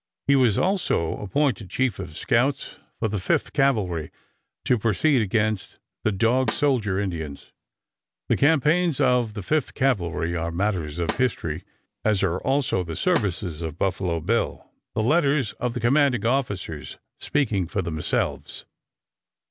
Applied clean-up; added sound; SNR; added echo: none; Snare drum; 13 dB; none.